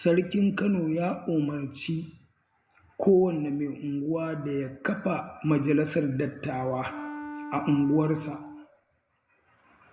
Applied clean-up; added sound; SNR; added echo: none; Wind instrument, woodwind instrument; 12 dB; none.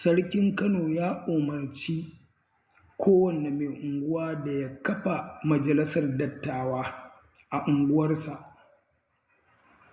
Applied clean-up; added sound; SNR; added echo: none; none; none; none.